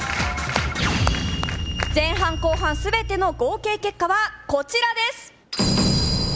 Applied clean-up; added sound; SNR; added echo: none; none; none; none.